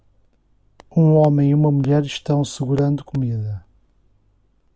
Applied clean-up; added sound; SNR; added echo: none; none; none; none.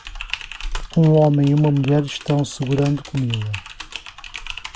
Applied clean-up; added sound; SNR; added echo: none; Typing; 13 dB; none.